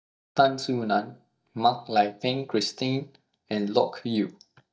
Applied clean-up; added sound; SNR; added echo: neural mask model DeepFilterNet 3.